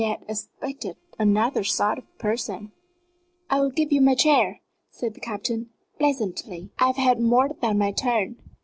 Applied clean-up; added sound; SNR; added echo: neural separator model SepFormer DNS4.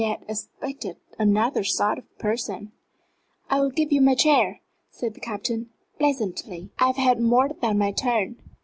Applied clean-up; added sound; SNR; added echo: none; none; none; none.